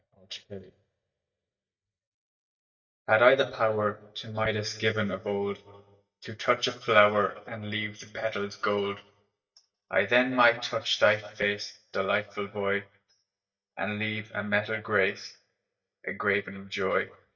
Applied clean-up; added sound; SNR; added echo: neural mask model DeepFilterNet 3.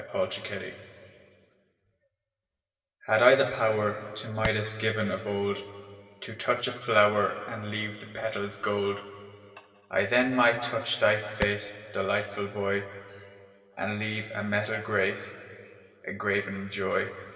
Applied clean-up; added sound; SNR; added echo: none; Tap; 3 dB; reverberation time 2.3 s.